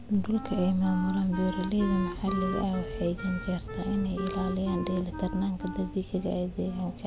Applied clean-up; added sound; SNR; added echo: none; Wind instrument, woodwind instrument; 10 dB; none.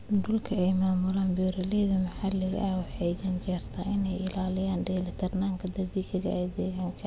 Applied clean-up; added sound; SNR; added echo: none; none; none; none.